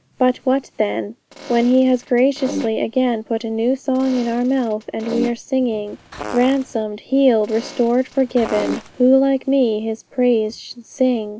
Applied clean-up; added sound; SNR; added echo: none; Fart + Fart; 12 dB; none.